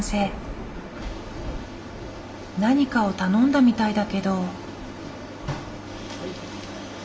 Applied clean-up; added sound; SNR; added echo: none; Thunder / Rain; 14 dB; reverberation time 0.5 s.